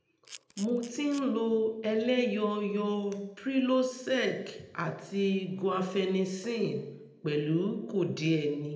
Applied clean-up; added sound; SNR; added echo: none; Camera; 19 dB; reverberation time 0.7 s.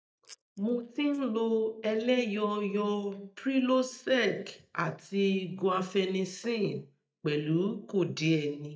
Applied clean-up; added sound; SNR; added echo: neural mask model DeepFilterNet 3.